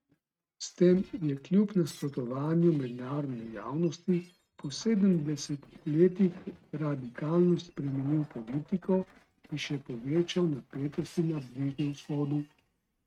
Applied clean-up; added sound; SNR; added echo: neural mask model RNNoise.